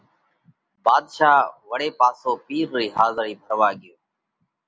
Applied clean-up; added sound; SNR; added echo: none; none; none; none.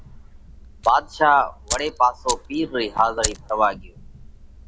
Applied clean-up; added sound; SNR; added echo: none; Fire; 11 dB; none.